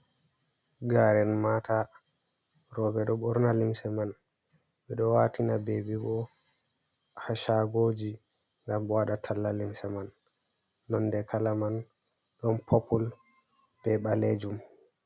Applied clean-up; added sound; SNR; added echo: none; none; none; none.